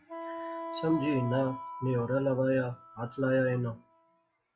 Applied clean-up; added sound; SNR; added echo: classical method log-MMSE.